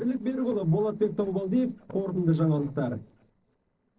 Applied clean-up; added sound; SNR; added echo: neural separator model SepFormer DNS4.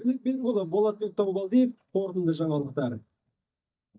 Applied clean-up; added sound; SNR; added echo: neural mask model DeepFilterNet 3.